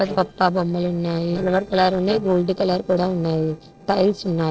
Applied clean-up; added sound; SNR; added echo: neural separator model SepFormer DNS4.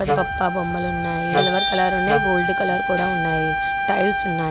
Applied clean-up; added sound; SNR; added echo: none; Wind instrument, woodwind instrument + Wind instrument, woodwind instrument; 0 dB; none.